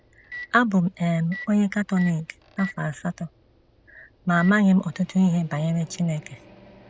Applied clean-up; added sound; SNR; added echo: none; Microwave oven; 20 dB; none.